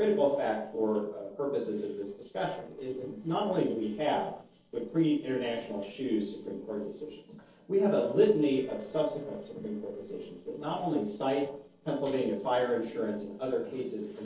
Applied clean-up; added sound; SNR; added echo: neural separator model SepFormer DNS4.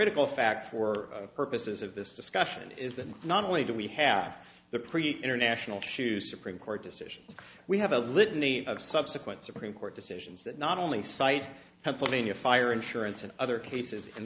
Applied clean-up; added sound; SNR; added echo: none; none; none; none.